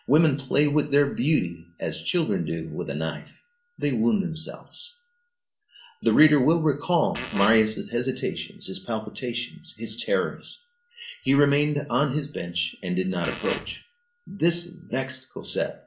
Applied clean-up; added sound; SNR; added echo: none; Fart; 8 dB; reverberation time 0.4 s.